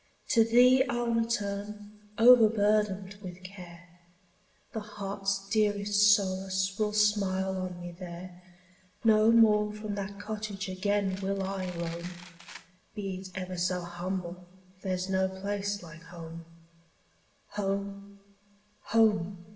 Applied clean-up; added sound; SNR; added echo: none; Domestic sounds, home sounds; 18 dB; reverberation time 1.0 s.